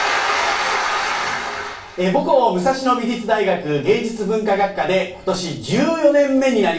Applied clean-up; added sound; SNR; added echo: none; none; none; reverberation time 0.4 s.